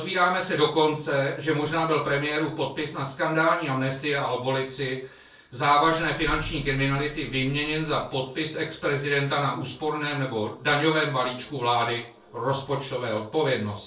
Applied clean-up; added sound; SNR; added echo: neural separator model SepFormer DNS4.